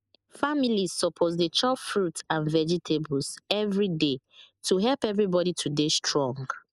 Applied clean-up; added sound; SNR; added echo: neural mask model Resemble Enhance denoiser.